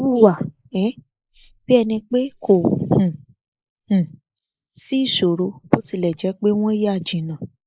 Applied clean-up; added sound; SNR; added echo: neural mask model Resemble Enhance denoiser.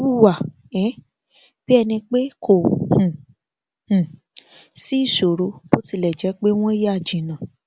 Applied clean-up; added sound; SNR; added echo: none; none; none; none.